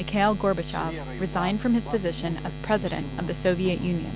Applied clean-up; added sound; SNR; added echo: none; Buzz; 9 dB; none.